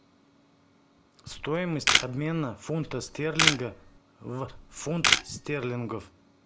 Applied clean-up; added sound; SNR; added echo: none; Camera; -4 dB; none.